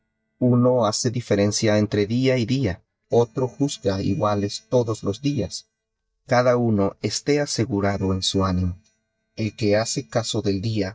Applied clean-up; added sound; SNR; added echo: neural mask model DeepFilterNet 3.